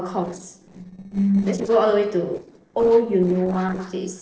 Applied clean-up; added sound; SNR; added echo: neural separator model SepFormer DNS4.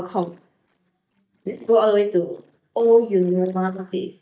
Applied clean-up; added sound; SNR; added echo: neural mask model DeepFilterNet 3.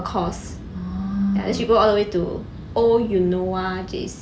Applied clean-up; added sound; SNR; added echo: none; none; none; none.